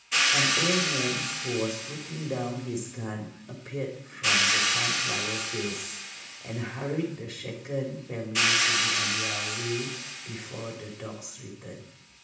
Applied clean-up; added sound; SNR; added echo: none; Hi-hat; -5 dB; reverberation time 0.7 s.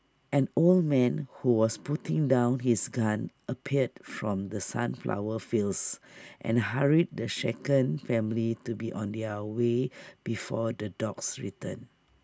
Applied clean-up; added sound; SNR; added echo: none; none; none; none.